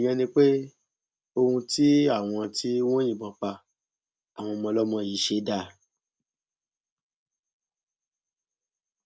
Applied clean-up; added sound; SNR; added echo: none; none; none; none.